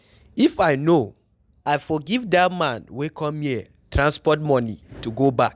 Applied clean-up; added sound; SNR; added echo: none; none; none; none.